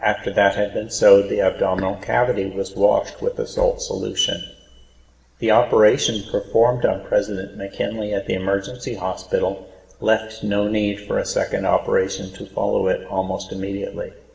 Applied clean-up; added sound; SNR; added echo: none; none; none; reverberation time 1.2 s.